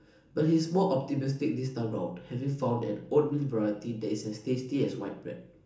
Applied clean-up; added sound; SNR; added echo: none; none; none; reverberation time 0.7 s.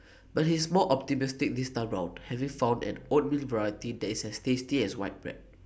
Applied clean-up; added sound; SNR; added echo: none; none; none; none.